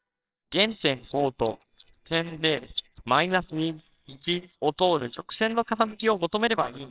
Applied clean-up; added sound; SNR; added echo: neural separator model SepFormer WHAMR!.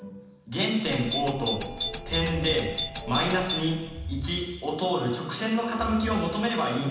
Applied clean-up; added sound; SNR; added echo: none; Doorbell; 5 dB; reverberation time 1.1 s.